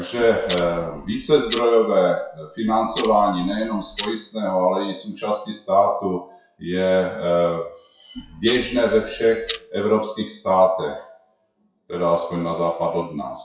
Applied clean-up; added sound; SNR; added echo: classical method WPE with log-MMSE.